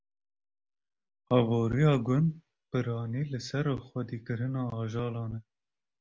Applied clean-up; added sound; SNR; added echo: none; none; none; none.